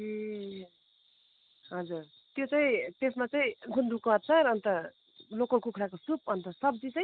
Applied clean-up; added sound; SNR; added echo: none; none; none; none.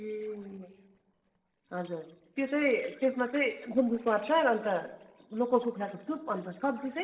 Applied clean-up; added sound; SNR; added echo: neural separator model SepFormer DNS4.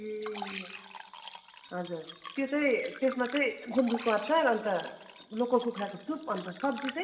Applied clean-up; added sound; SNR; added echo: none; Fill (with liquid); 13 dB; reverberation time 0.9 s.